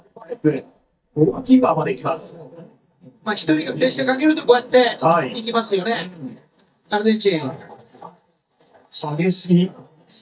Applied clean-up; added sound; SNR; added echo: neural mask model DeepFilterNet 3.